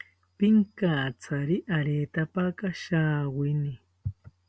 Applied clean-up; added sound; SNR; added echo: none; none; none; none.